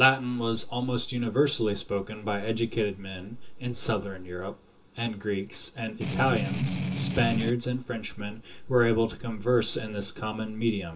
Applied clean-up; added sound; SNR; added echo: none; Strum; 1 dB; reverberation time 0.2 s.